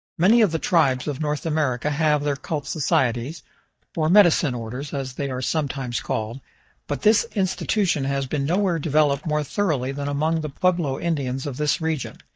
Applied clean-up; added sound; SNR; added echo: neural mask model DeepFilterNet 3.